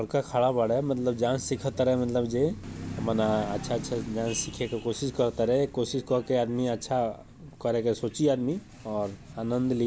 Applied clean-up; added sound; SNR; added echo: none; none; none; none.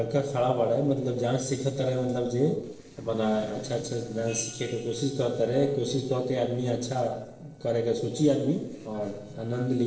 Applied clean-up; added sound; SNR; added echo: neural separator model SepFormer DNS4.